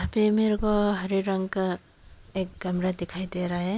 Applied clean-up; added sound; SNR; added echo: none; Wind; 17 dB; none.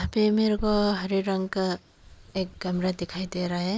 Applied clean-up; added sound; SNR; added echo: neural mask model Resemble Enhance denoiser.